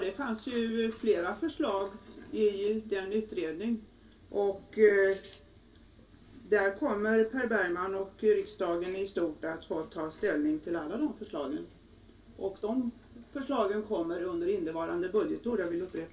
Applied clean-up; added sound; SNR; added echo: none; none; none; reverberation time 0.2 s.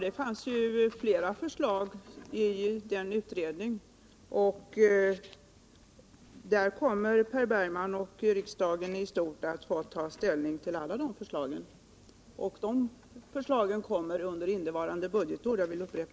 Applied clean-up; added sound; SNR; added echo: none; none; none; none.